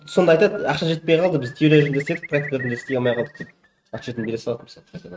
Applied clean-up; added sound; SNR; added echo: neural mask model RNNoise.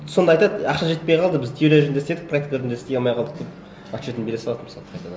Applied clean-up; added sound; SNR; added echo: none; none; none; none.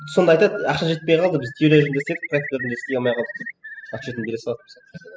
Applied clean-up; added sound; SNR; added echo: classical method spectral subtraction.